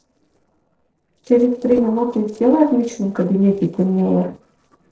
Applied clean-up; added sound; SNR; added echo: neural separator model SepFormer DNS4.